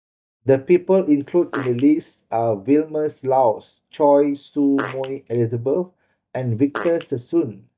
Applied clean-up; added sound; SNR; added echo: neural mask model DeepFilterNet 3.